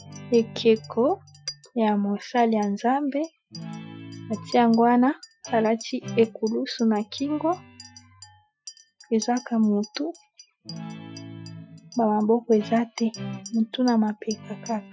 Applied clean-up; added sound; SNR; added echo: classical method Wiener filter.